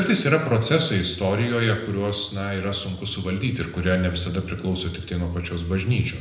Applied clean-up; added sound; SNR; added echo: none; none; none; reverberation time 0.8 s.